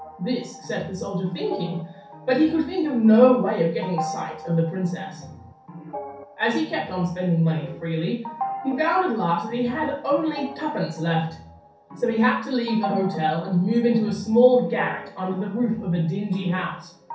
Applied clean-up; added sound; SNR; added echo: none; Organ; 14 dB; reverberation time 0.6 s.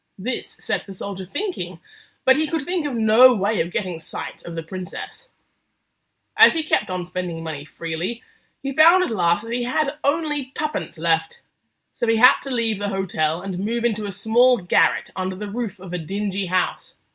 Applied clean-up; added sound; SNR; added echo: none; none; none; none.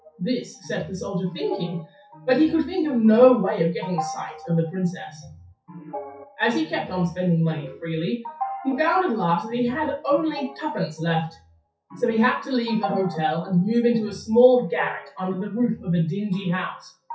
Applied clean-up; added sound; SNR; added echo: classical method WPE with log-MMSE.